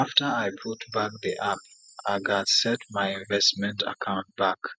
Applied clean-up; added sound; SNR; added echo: none; Chime; 20 dB; none.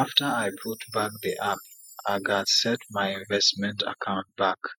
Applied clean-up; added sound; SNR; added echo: classical method Wiener filter.